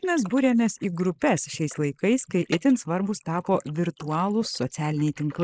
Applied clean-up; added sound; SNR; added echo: neural mask model Resemble Enhance denoiser.